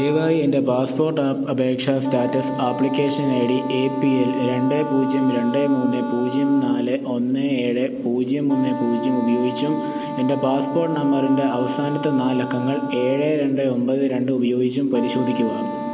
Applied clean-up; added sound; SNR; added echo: none; Wind instrument, woodwind instrument; 11 dB; none.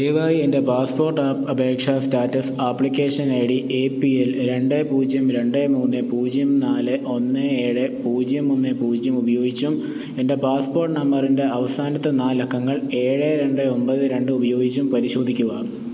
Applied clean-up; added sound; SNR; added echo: none; none; none; none.